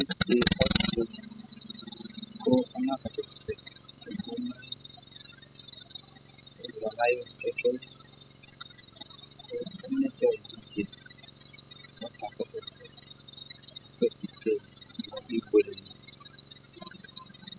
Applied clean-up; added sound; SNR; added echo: classical method spectral subtraction.